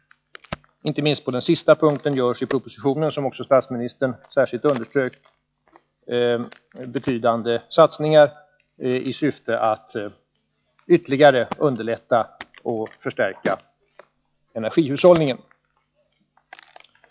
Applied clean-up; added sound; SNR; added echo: classical method log-MMSE.